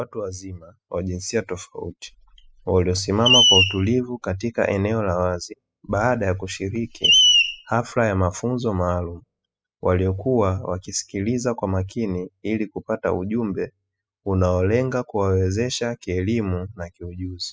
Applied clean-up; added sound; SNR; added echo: classical method spectral subtraction.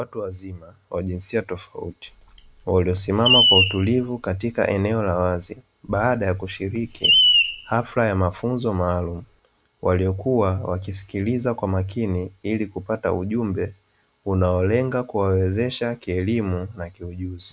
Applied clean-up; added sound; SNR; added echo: none; Screech; 0 dB; none.